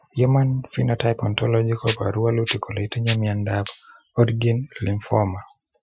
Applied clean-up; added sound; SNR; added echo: classical method Wiener filter.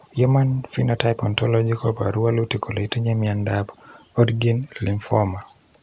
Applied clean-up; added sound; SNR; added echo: none; none; none; none.